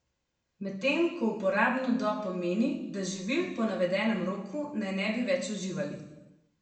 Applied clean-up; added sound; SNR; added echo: none; none; none; reverberation time 0.8 s.